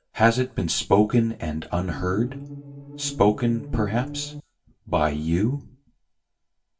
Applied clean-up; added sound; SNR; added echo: none; Musical instrument; 11 dB; reverberation time 0.2 s.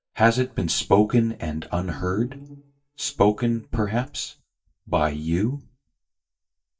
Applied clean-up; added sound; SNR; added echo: neural mask model DeepFilterNet 3.